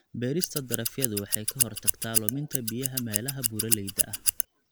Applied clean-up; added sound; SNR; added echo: none; Scissors; -5 dB; none.